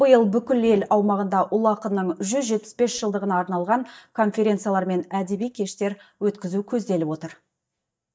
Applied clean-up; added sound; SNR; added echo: neural mask model DeepFilterNet 3.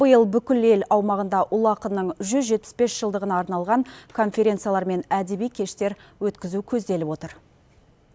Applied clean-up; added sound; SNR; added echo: none; none; none; none.